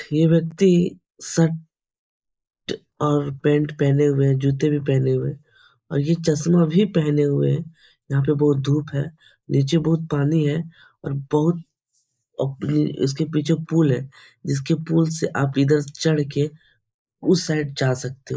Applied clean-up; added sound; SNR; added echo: neural mask model Resemble Enhance denoiser.